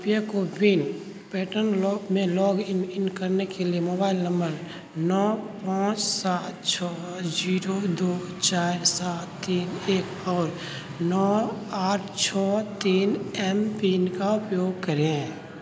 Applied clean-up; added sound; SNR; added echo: none; none; none; none.